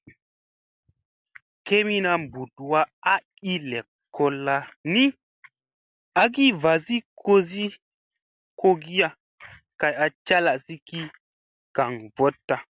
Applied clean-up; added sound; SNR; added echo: none; none; none; none.